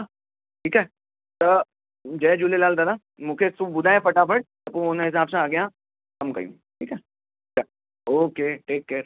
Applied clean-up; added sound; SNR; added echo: none; none; none; none.